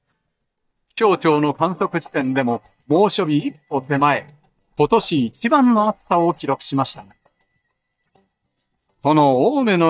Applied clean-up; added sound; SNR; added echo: neural mask model DeepFilterNet 3.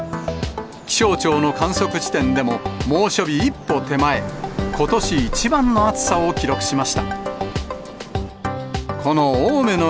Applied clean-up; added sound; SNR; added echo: none; none; none; none.